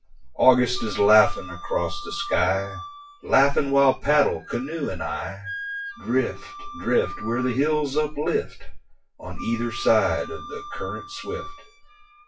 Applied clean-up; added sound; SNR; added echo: classical method WPE with log-MMSE.